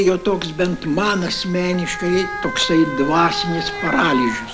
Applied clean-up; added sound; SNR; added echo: none; Motor vehicle (road) / Siren; 9 dB; none.